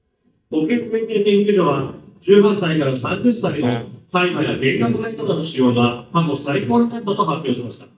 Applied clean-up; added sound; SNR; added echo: neural mask model DeepFilterNet 3.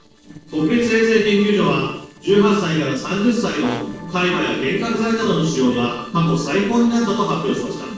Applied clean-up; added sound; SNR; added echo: neural separator model SepFormer DNS4.